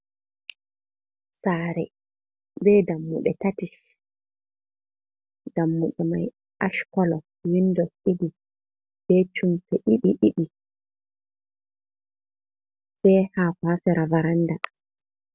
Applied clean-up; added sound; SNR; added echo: none; none; none; none.